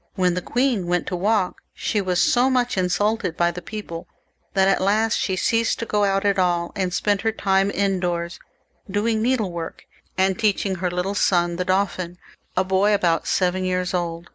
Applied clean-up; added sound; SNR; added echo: none; none; none; none.